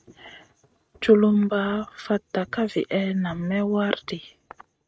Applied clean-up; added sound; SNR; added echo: neural mask model RNNoise.